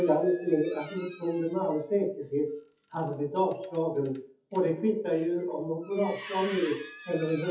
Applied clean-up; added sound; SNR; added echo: classical method WPE with log-MMSE.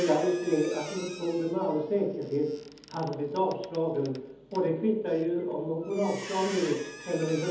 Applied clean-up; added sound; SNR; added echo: none; Squeak; 17 dB; reverberation time 1.3 s.